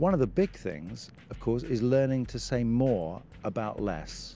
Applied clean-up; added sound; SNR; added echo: none; Drum kit; 17 dB; none.